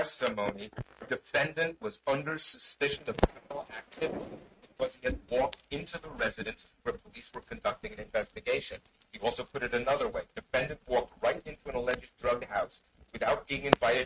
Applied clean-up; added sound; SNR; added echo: neural mask model RNNoise.